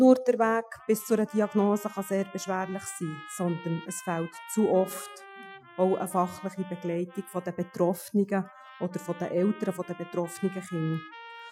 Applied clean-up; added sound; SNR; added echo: classical method Wiener filter.